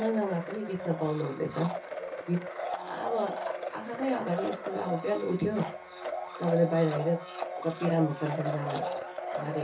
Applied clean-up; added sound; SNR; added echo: none; Domestic sounds, home sounds; 6 dB; reverberation time 0.3 s.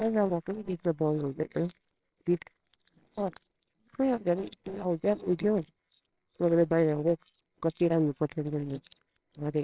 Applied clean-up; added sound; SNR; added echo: neural separator model SepFormer WHAMR!.